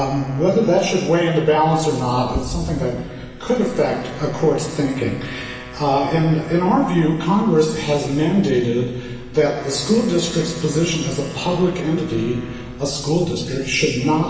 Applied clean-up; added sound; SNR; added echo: none; Wind instrument, woodwind instrument; 20 dB; reverberation time 1.2 s.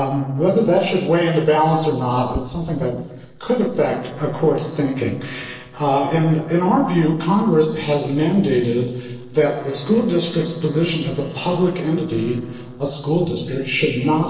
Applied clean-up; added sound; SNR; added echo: neural separator model SepFormer DNS4.